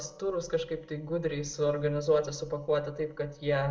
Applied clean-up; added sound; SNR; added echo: neural separator model SepFormer DNS4.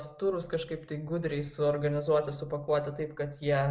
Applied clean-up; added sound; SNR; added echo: none; none; none; none.